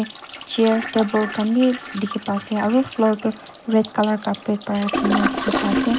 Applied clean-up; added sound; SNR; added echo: none; Toilet flush; 6 dB; none.